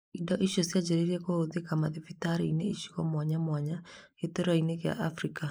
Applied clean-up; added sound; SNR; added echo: neural mask model Resemble Enhance denoiser.